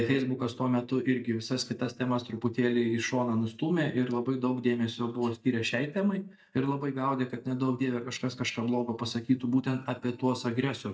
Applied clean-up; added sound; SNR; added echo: neural mask model DeepFilterNet 3.